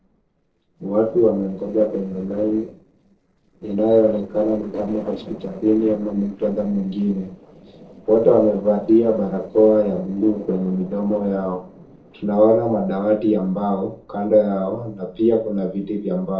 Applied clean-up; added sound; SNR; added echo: neural separator model SepFormer DNS4.